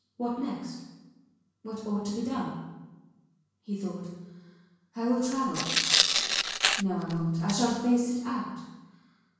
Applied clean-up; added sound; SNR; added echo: none; Tearing; -3 dB; reverberation time 1.0 s.